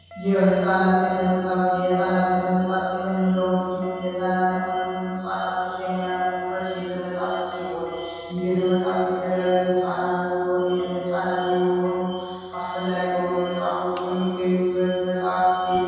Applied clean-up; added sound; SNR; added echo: none; Alarm; 20 dB; reverberation time 2.1 s.